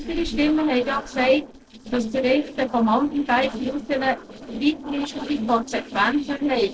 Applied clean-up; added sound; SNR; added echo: neural separator model SepFormer DNS4.